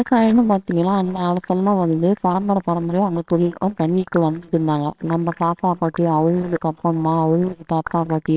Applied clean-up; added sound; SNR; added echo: neural separator model SepFormer WHAMR!.